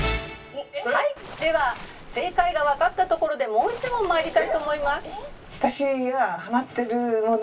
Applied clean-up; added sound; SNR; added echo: none; Waves, surf; 15 dB; reverberation time 0.2 s.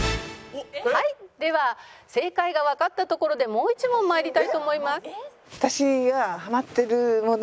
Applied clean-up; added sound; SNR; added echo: none; none; none; none.